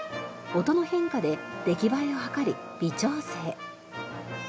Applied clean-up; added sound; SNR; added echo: none; Wind instrument, woodwind instrument; 19 dB; none.